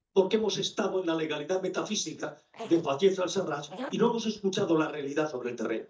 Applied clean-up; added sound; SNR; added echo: neural mask model DeepFilterNet 3.